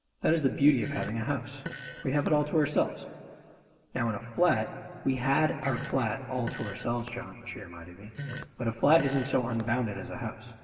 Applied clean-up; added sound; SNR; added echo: none; Fart; 12 dB; reverberation time 2.3 s.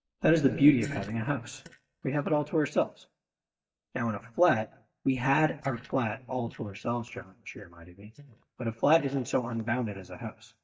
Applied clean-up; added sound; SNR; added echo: neural mask model DeepFilterNet 3.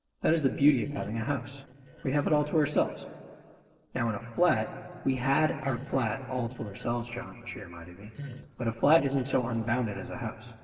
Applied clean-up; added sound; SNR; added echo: neural separator model SepFormer DNS4.